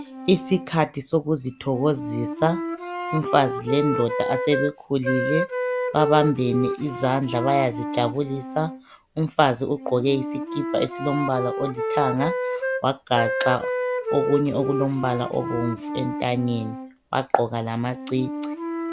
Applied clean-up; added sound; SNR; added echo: none; Wind instrument, woodwind instrument; 5 dB; none.